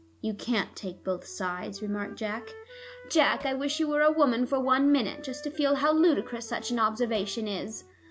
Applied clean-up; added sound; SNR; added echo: none; Wind instrument, woodwind instrument + Hammer; 19 dB; none.